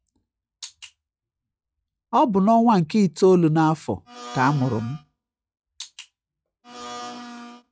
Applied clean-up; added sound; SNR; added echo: classical method log-MMSE.